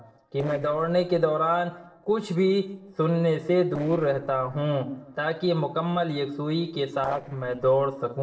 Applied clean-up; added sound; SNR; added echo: neural separator model SepFormer DNS4.